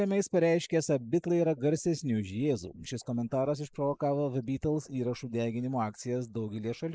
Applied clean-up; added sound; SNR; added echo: neural mask model Resemble Enhance denoiser.